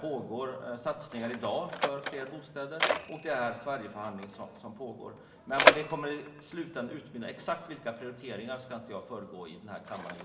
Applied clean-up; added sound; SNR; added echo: none; Mechanisms; -3 dB; reverberation time 0.8 s.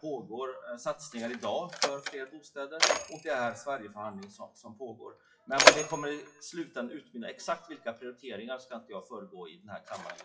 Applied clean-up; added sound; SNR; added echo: classical method WPE with log-MMSE.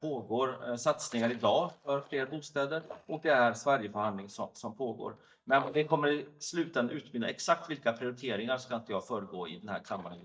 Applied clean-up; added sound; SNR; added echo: neural mask model DeepFilterNet 3.